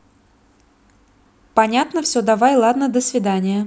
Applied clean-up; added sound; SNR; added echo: none; none; none; none.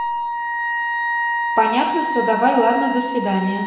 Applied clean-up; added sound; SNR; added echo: none; Wind instrument, woodwind instrument; 2 dB; reverberation time 0.9 s.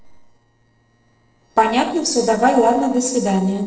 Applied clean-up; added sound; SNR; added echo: neural separator model SepFormer DNS4.